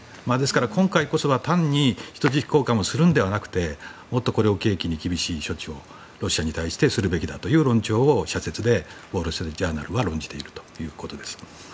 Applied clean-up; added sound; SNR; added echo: none; none; none; none.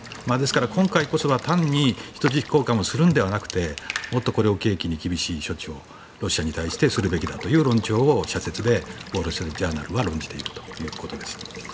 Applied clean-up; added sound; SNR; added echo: none; Water tap, faucet / Water / Liquid; 15 dB; none.